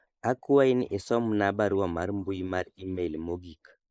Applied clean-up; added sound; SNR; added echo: neural mask model Resemble Enhance denoiser.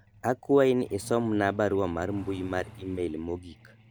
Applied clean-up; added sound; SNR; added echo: none; Truck; 20 dB; none.